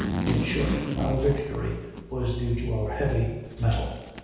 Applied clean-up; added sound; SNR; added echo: none; Zipper (clothing); 6 dB; reverberation time 1.2 s.